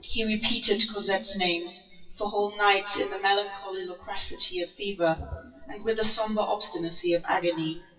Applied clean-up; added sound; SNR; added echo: classical method WPE with log-MMSE.